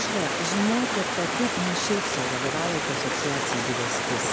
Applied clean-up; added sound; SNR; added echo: none; Stream; -2 dB; none.